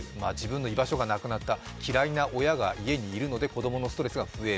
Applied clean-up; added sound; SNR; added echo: none; none; none; none.